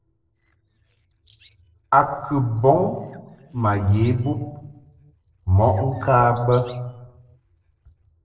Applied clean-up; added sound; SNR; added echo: neural separator model SepFormer DNS4.